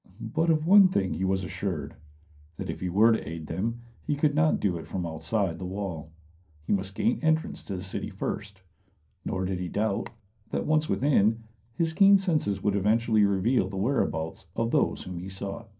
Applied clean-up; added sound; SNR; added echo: none; Telephone; 20 dB; reverberation time 0.3 s.